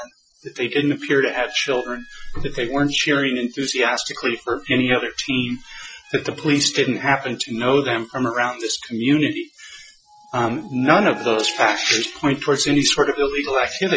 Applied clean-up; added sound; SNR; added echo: classical method Wiener filter.